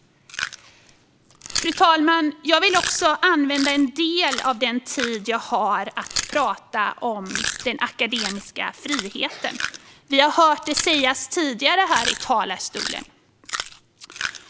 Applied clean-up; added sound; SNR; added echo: none; Chewing, mastication; 10 dB; none.